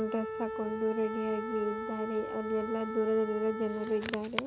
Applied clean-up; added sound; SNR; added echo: none; Wind instrument, woodwind instrument; 5 dB; none.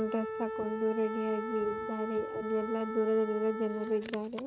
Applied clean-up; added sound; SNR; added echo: neural mask model RNNoise.